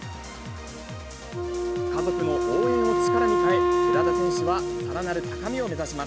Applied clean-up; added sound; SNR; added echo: none; Wind instrument, woodwind instrument; -5 dB; none.